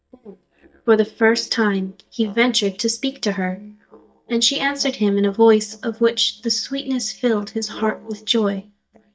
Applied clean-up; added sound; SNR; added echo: neural mask model DeepFilterNet 3.